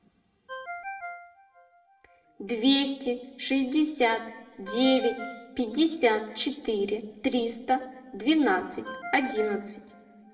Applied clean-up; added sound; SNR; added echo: none; Ringtone; 16 dB; reverberation time 0.8 s.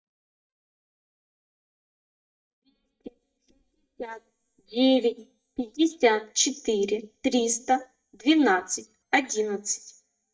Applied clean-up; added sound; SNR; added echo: neural mask model DeepFilterNet 3.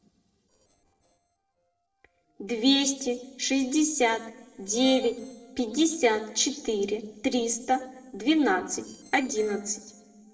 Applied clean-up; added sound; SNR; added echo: neural separator model SepFormer DNS4.